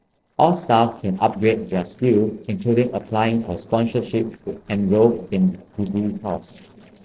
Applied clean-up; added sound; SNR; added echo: neural separator model SepFormer DNS4.